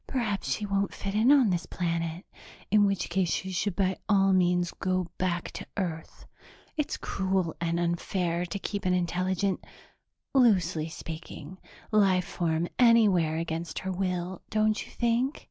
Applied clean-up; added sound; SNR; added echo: none; none; none; none.